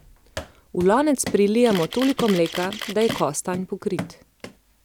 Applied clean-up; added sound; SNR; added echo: none; Camera + Run; 12 dB; none.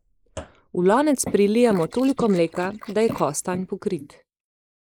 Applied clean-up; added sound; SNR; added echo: neural mask model Resemble Enhance denoiser.